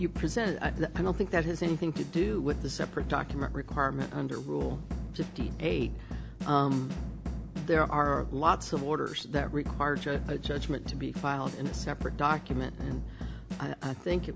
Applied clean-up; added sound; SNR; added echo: none; Drum / Drum kit; 6 dB; none.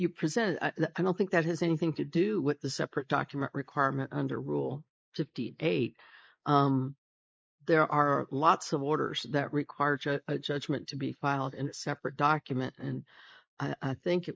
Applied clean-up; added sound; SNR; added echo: neural mask model Resemble Enhance denoiser.